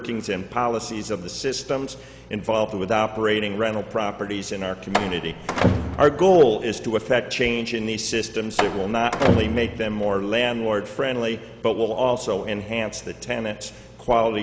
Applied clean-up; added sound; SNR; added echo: none; Slam; 4 dB; none.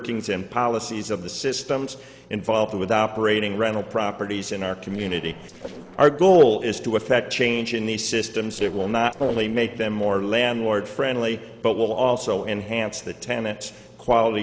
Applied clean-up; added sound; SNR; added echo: neural separator model SepFormer DNS4.